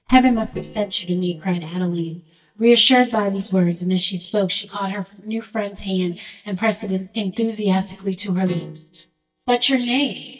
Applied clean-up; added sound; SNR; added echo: neural mask model DeepFilterNet 3.